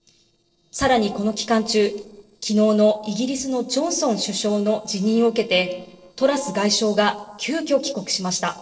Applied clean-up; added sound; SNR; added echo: neural separator model SepFormer DNS4.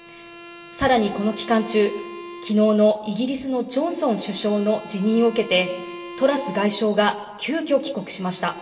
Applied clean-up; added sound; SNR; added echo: none; Bowed string instrument; 17 dB; reverberation time 1.2 s.